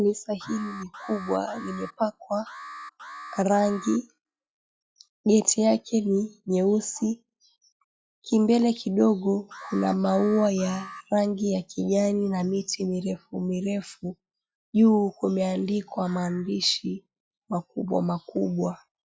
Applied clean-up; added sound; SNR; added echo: classical method log-MMSE.